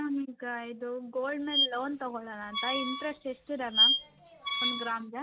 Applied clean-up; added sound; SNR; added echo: none; Squeak; -5 dB; none.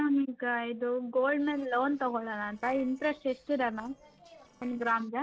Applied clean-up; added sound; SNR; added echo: neural separator model SepFormer DNS4.